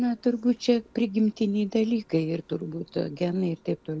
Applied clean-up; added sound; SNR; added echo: none; none; none; none.